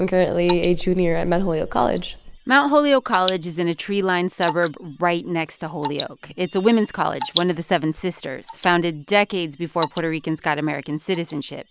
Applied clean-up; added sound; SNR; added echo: none; Drip / Water; 15 dB; none.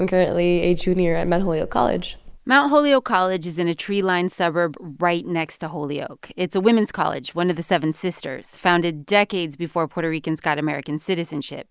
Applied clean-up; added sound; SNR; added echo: none; none; none; none.